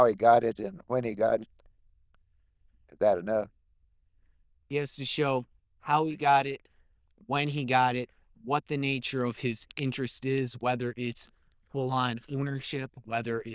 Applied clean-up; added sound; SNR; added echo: neural diffusion model UNIVERSE++.